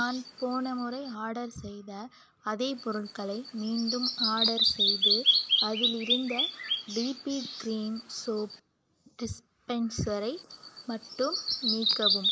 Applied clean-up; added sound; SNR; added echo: neural mask model Resemble Enhance denoiser.